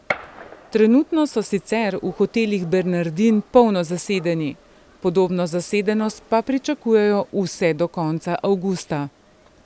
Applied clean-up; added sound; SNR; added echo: none; Gunshot, gunfire; 20 dB; none.